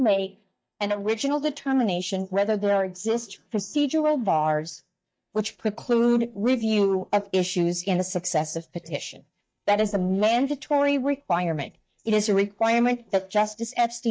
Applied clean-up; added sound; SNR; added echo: neural mask model DeepFilterNet 3.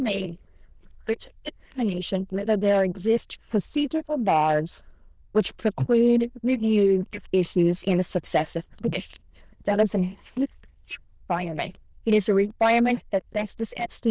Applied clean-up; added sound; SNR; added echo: neural diffusion model UNIVERSE++.